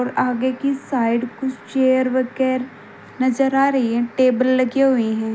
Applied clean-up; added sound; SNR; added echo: none; none; none; none.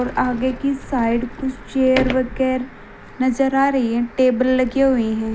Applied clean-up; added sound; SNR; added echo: none; Sliding door; 13 dB; none.